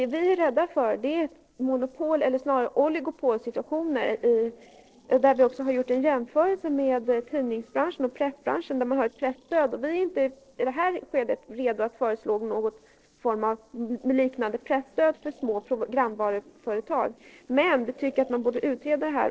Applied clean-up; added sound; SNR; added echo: neural separator model SepFormer DNS4.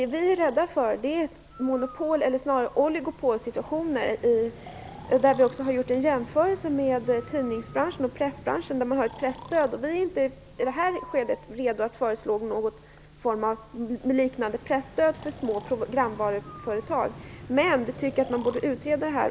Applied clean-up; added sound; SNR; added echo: none; Vehicle + Breathing; 19 dB; none.